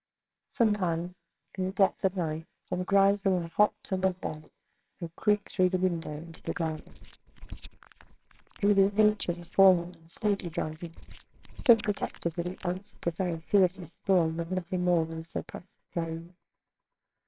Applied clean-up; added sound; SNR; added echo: neural separator model SepFormer WHAMR!.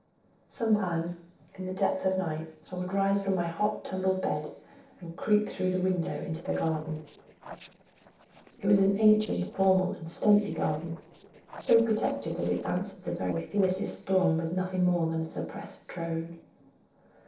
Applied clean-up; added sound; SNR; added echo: neural separator model SepFormer DNS4.